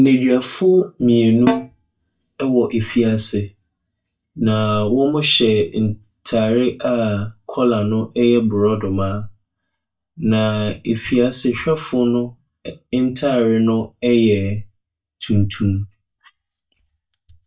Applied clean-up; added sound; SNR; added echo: neural mask model DeepFilterNet 3.